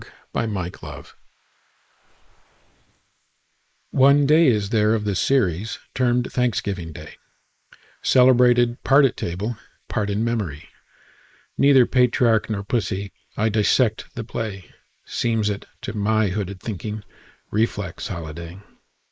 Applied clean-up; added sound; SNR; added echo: neural mask model Resemble Enhance denoiser.